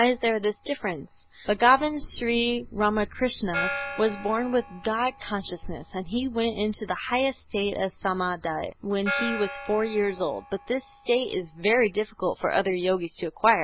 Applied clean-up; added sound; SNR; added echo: none; Gong; 14 dB; none.